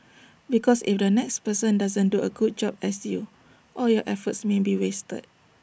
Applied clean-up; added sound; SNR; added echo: none; none; none; none.